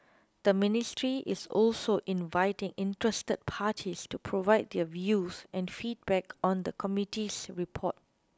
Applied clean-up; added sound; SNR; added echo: none; none; none; none.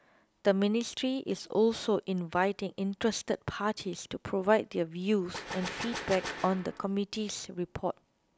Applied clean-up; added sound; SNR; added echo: none; Gunshot, gunfire; 9 dB; none.